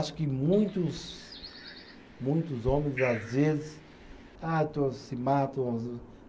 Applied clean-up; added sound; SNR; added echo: none; Bird; 16 dB; none.